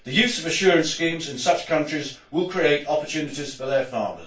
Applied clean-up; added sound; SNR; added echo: none; none; none; reverberation time 0.2 s.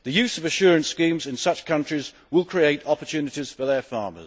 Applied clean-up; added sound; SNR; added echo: none; none; none; none.